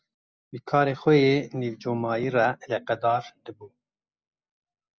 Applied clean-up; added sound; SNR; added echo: none; none; none; none.